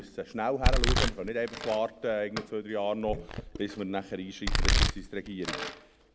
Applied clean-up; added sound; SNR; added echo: none; Domestic sounds, home sounds; -3 dB; none.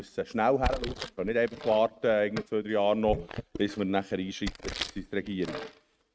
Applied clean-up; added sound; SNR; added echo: neural mask model RNNoise.